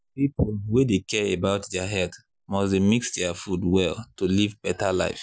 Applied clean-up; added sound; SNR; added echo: none; none; none; none.